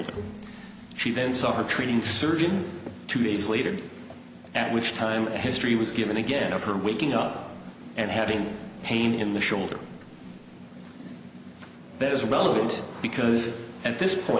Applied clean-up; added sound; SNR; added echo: none; Bowed string instrument; 18 dB; none.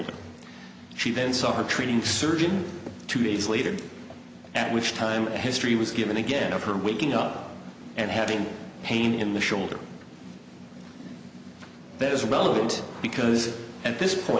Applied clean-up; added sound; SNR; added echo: none; none; none; none.